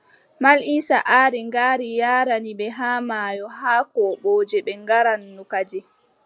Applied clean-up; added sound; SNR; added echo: none; none; none; none.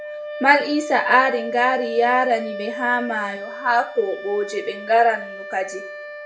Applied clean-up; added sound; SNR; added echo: none; Wind instrument, woodwind instrument; 10 dB; reverberation time 0.4 s.